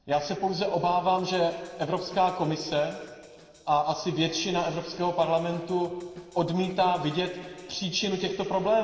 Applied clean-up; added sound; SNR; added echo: neural separator model SepFormer DNS4.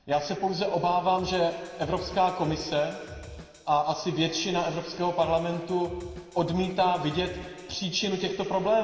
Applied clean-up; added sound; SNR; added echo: none; Drum kit; 18 dB; reverberation time 2.6 s.